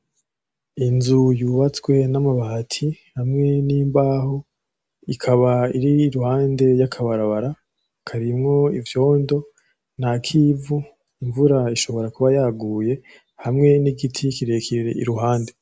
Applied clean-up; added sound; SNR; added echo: none; none; none; none.